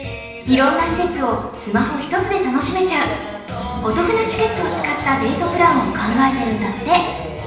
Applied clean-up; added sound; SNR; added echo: none; Organ; 16 dB; reverberation time 0.9 s.